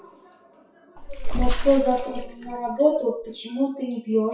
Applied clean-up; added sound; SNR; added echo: classical method WPE with log-MMSE.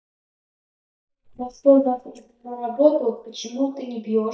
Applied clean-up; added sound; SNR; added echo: neural mask model DeepFilterNet 3.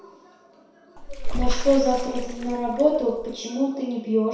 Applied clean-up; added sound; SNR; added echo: none; Bathtub (filling or washing) / Water / Splash, splatter; 1 dB; reverberation time 0.7 s.